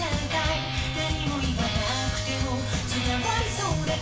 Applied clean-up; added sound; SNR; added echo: none; none; none; reverberation time 0.2 s.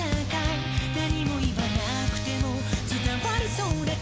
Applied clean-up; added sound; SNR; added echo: none; none; none; none.